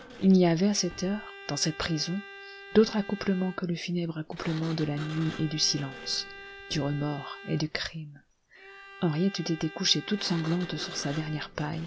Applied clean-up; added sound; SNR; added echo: none; Sliding door + Bowed string instrument; 15 dB; none.